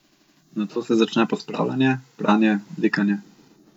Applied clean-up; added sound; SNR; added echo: neural mask model Resemble Enhance denoiser.